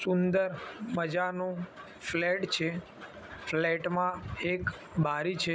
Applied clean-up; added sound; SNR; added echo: none; none; none; none.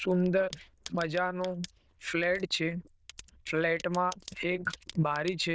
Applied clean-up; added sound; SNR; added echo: neural diffusion model UNIVERSE++.